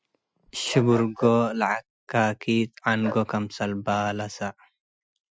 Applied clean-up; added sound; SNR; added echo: classical method Wiener filter.